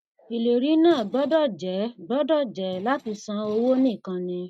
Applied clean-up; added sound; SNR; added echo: neural mask model RNNoise.